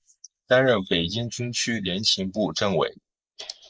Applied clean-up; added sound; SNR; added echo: neural mask model Resemble Enhance denoiser.